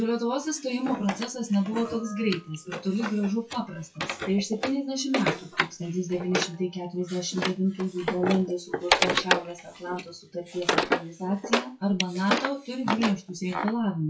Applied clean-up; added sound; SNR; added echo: classical method WPE with log-MMSE.